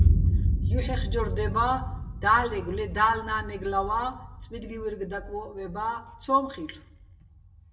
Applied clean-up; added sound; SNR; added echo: none; Boom; 0 dB; reverberation time 0.6 s.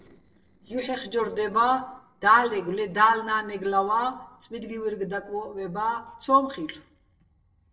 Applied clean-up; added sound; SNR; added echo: neural separator model SepFormer DNS4.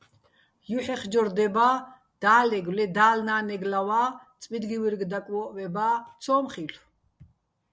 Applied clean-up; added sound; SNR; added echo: none; none; none; none.